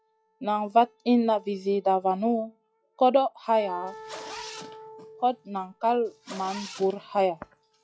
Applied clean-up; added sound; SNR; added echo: classical method log-MMSE.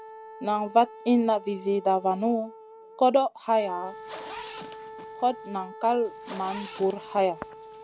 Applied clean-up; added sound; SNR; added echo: none; Wind instrument, woodwind instrument + Zipper (clothing); 15 dB; none.